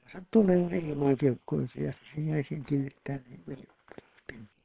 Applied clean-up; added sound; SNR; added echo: neural separator model SepFormer WHAM!.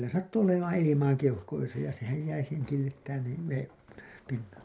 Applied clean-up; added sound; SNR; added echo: none; none; none; none.